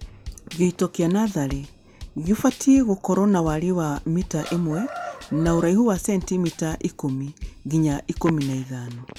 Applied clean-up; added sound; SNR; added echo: none; Drum kit + Chicken, rooster; 16 dB; none.